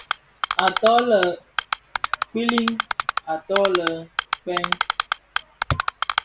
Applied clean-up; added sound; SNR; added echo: none; Typing; 1 dB; none.